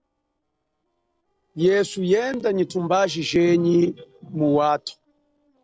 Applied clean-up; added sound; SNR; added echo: neural separator model SepFormer DNS4.